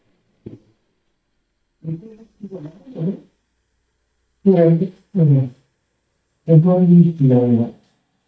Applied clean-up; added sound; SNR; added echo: neural mask model DeepFilterNet 3.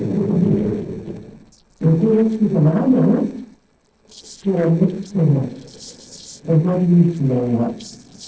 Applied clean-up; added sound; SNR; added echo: neural separator model SepFormer DNS4.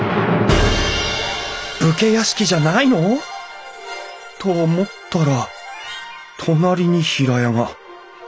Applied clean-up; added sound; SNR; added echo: none; none; none; none.